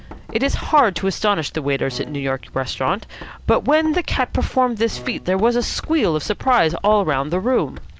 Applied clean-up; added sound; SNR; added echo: none; Bowed string instrument + Knock; 18 dB; none.